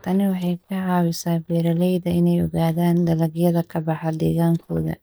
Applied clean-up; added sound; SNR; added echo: neural mask model DeepFilterNet 3.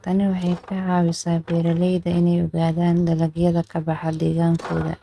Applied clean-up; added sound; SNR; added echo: neural mask model RNNoise.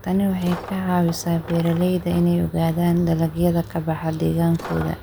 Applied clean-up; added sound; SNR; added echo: none; Coin (dropping); 19 dB; none.